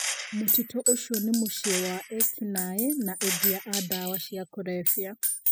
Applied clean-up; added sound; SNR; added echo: classical method spectral subtraction.